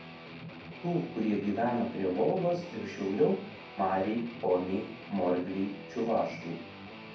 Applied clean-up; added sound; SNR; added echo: none; Guitar; 14 dB; reverberation time 0.6 s.